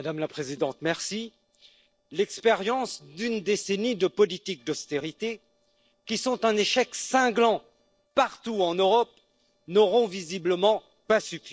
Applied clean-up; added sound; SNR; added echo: neural separator model SepFormer DNS4.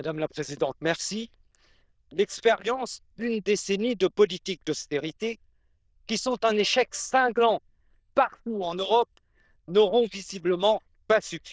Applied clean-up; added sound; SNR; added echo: neural diffusion model UNIVERSE++.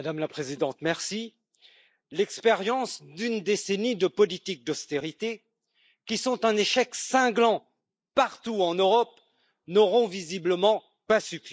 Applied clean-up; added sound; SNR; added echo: neural mask model Resemble Enhance denoiser.